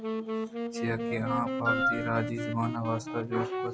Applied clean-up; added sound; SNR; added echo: none; Wind instrument, woodwind instrument + Wind instrument, woodwind instrument; 0 dB; none.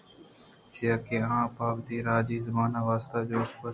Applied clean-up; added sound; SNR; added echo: none; none; none; none.